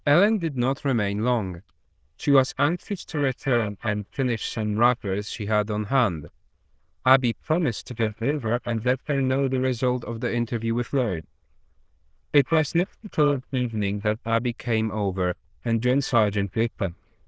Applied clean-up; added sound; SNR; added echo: neural diffusion model UNIVERSE++.